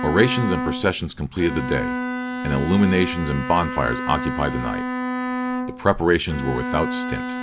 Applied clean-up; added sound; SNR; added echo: none; Bowed string instrument; 5 dB; none.